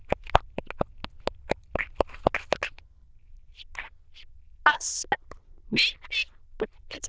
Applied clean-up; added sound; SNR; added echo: neural diffusion model UNIVERSE++.